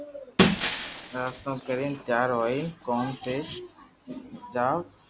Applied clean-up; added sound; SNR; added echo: none; Shatter; 0 dB; none.